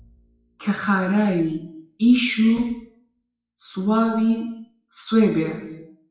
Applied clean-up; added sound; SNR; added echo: classical method WPE with log-MMSE.